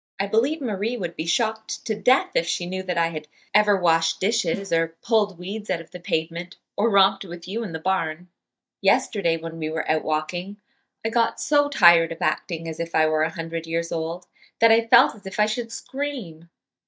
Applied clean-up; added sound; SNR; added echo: neural mask model DeepFilterNet 3.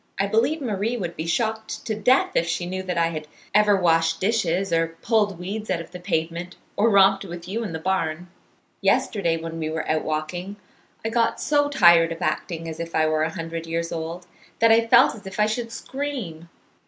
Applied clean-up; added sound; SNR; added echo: none; none; none; none.